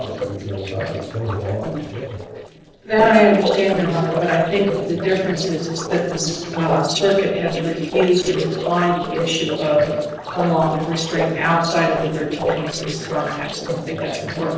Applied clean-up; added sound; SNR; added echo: neural separator model SepFormer DNS4.